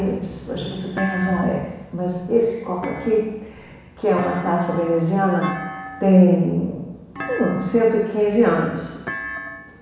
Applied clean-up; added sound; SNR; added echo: none; Thump, thud; 15 dB; reverberation time 1.1 s.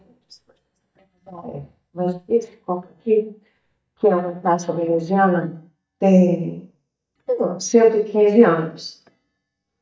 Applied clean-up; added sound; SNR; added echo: neural mask model DeepFilterNet 3.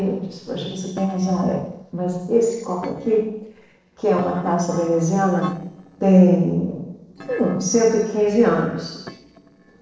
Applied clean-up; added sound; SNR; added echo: neural separator model SepFormer DNS4.